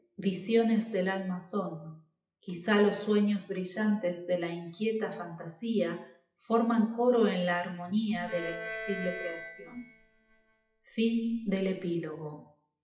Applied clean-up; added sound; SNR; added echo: classical method WPE with log-MMSE.